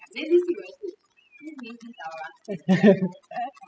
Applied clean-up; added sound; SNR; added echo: classical method spectral subtraction.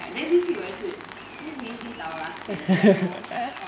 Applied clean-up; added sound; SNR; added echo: none; Rain; 15 dB; none.